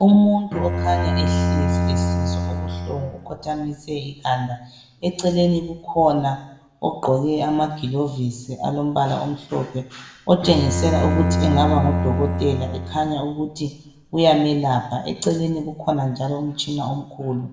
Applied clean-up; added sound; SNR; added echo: none; Bowed string instrument; 1 dB; reverberation time 0.8 s.